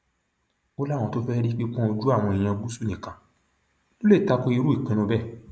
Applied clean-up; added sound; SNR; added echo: none; none; none; none.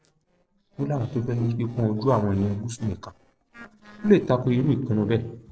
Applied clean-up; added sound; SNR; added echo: neural separator model SepFormer DNS4.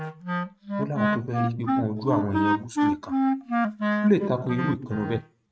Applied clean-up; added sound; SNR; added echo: neural mask model RNNoise.